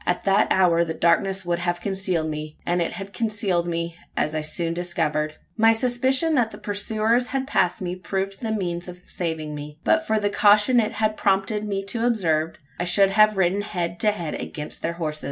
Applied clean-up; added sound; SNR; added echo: none; none; none; none.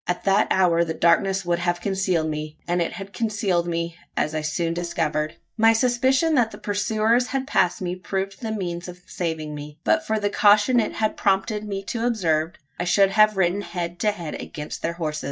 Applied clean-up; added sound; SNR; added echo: neural mask model DeepFilterNet 3.